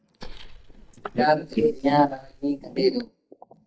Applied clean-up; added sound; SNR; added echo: neural mask model DeepFilterNet 3.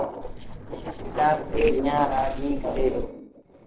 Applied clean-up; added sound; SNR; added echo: neural separator model SepFormer DNS4.